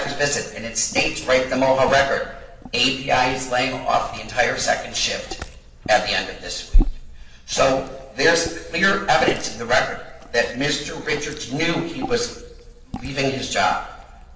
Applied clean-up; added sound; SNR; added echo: none; Liquid; 7 dB; reverberation time 0.9 s.